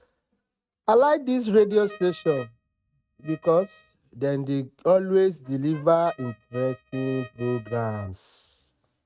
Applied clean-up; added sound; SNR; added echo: neural mask model RNNoise.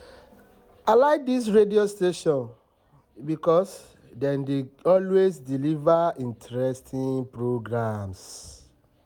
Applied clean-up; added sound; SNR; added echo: none; none; none; none.